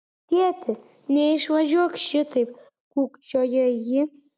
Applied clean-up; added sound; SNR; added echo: none; none; none; none.